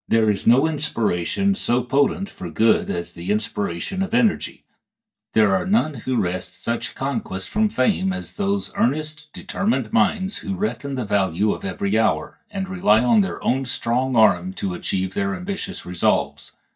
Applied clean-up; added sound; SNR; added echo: neural mask model DeepFilterNet 3.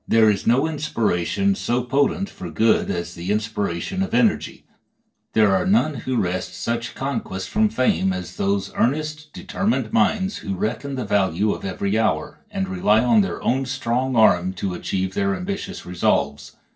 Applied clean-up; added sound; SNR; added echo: neural separator model SepFormer DNS4.